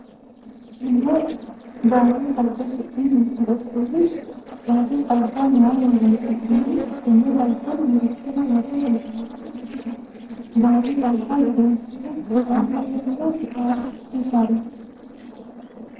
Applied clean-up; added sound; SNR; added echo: neural separator model SepFormer DNS4.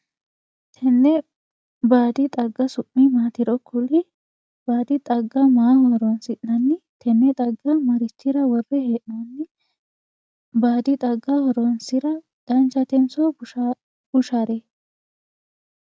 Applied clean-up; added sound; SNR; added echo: none; none; none; none.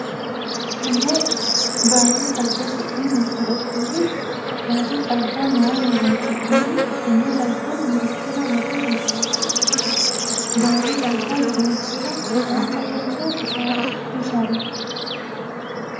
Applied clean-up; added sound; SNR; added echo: none; Bird / Insect; 0 dB; reverberation time 0.7 s.